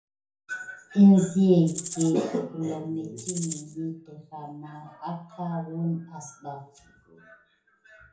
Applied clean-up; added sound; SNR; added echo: none; Rattle (instrument); 10 dB; reverberation time 0.6 s.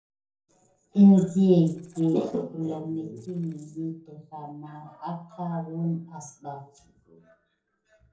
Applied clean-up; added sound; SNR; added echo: neural separator model SepFormer DNS4.